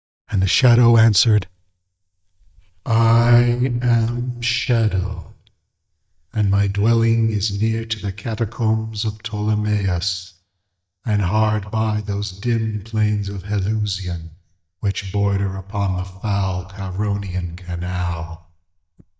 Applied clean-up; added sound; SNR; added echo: neural mask model DeepFilterNet 3.